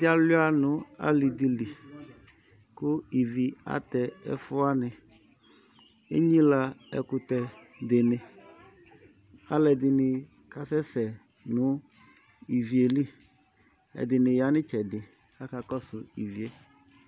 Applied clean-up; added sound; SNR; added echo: none; none; none; none.